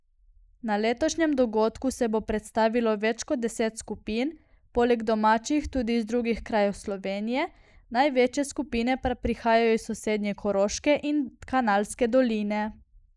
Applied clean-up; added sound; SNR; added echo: neural mask model Resemble Enhance denoiser.